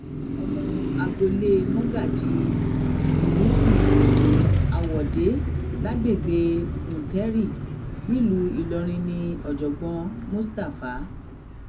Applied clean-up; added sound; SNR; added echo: none; Car passing by; -3 dB; reverberation time 0.4 s.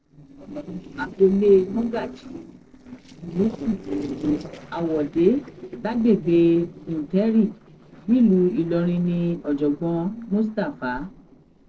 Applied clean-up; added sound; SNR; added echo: neural separator model SepFormer DNS4.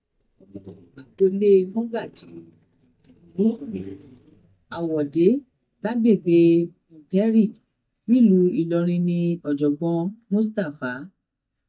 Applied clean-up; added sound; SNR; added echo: neural mask model DeepFilterNet 3.